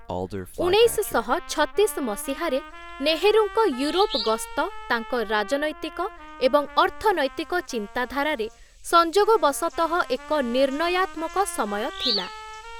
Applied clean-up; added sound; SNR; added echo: none; Trumpet + Bird vocalization, bird call, bird song; 13 dB; none.